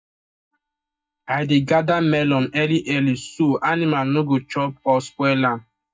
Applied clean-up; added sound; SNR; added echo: neural mask model DeepFilterNet 3.